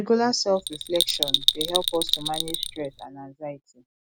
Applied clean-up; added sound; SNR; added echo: none; Bell; -1 dB; none.